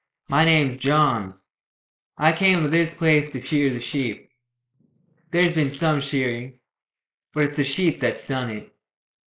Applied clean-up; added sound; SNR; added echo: neural mask model Resemble Enhance denoiser.